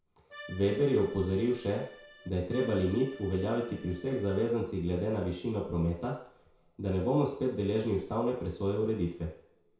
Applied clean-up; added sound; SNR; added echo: none; Accordion; 19 dB; reverberation time 0.6 s.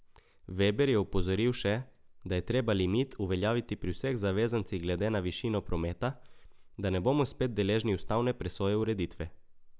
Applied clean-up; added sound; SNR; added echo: none; none; none; none.